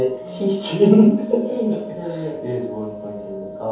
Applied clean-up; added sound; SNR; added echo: none; Wind instrument, woodwind instrument; 15 dB; reverberation time 0.6 s.